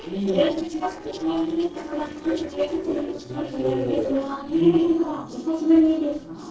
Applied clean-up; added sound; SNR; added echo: neural separator model SepFormer DNS4.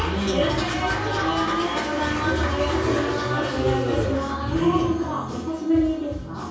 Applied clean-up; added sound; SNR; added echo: none; Trumpet; 20 dB; reverberation time 0.6 s.